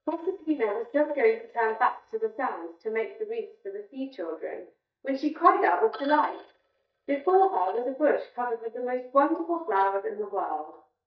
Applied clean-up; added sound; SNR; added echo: neural mask model DeepFilterNet 3.